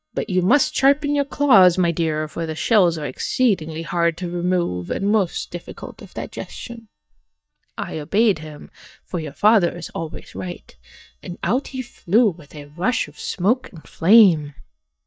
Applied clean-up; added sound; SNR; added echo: neural mask model DeepFilterNet 3.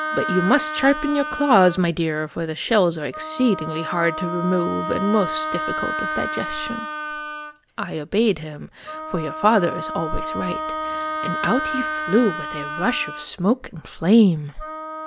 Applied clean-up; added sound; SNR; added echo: none; Wind instrument, woodwind instrument; 7 dB; none.